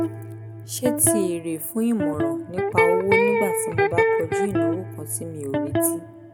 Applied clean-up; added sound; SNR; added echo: none; Electric guitar; -4 dB; none.